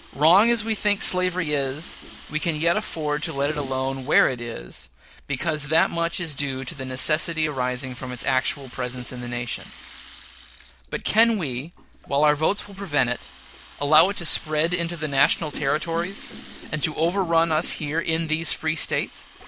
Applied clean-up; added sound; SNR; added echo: none; Rattle (instrument) + Gurgling; 17 dB; none.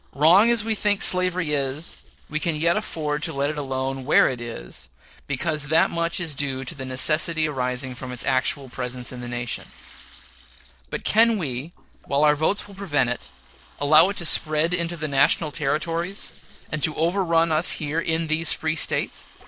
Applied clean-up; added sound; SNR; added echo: neural separator model SepFormer DNS4.